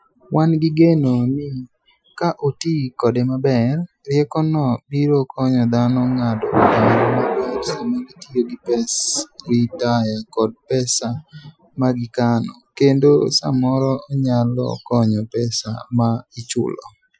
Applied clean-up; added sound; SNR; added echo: classical method Wiener filter.